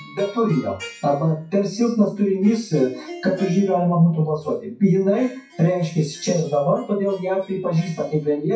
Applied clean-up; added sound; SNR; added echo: classical method WPE with log-MMSE.